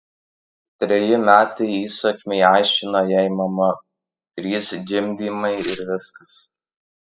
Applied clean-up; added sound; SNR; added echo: classical method spectral subtraction.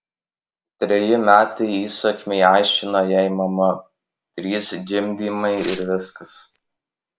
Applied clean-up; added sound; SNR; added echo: none; Tearing; 19 dB; none.